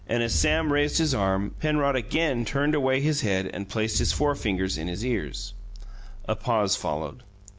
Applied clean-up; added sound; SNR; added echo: none; Explosion; 9 dB; none.